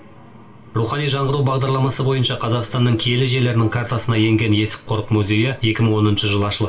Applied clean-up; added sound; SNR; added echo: none; none; none; reverberation time 0.2 s.